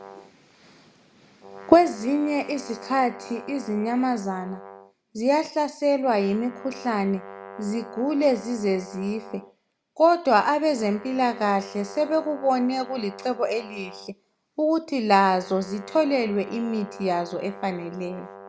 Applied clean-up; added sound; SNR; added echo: none; Brass instrument; 17 dB; none.